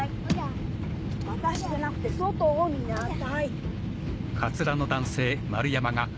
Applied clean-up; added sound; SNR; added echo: none; none; none; none.